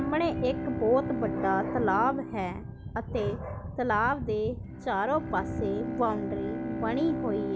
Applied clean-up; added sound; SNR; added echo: none; Bowed string instrument; 6 dB; none.